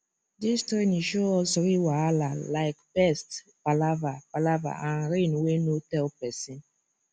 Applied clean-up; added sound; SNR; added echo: none; none; none; none.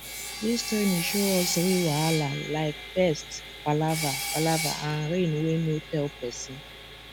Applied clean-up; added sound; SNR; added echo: none; Sawing; 7 dB; none.